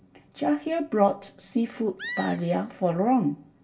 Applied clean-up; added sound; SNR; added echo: none; Animal; 14 dB; reverberation time 0.2 s.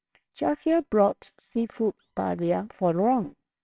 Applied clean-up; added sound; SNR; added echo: neural separator model SepFormer WHAMR!.